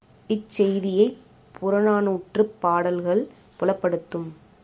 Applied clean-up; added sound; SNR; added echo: none; none; none; none.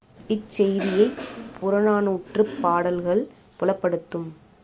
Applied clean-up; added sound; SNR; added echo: none; Cough; 13 dB; none.